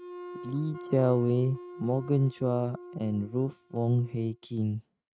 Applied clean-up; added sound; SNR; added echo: neural mask model RNNoise.